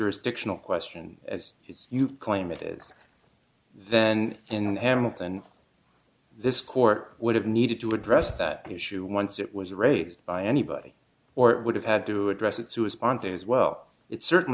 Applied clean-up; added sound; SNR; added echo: none; none; none; none.